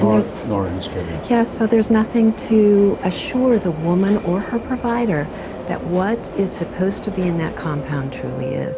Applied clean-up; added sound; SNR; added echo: none; Subway, metro, underground; 11 dB; none.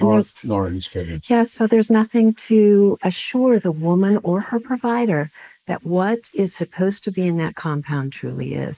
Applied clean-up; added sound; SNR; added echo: neural mask model Resemble Enhance denoiser.